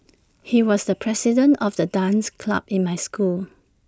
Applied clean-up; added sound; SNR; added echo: none; none; none; none.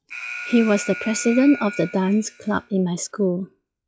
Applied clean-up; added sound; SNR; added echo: classical method log-MMSE.